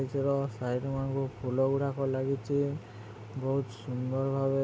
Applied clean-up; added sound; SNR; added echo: none; none; none; none.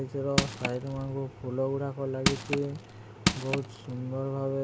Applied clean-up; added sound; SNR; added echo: none; Crushing; -1 dB; none.